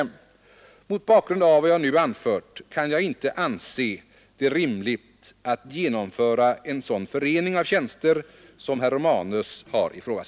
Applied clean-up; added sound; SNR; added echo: none; none; none; none.